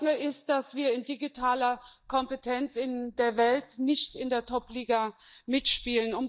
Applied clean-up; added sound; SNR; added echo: neural mask model DeepFilterNet 3.